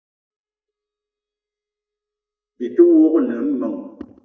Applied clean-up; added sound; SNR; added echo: neural mask model DeepFilterNet 3.